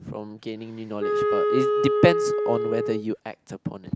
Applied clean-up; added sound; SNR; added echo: none; Wind instrument, woodwind instrument; -2 dB; none.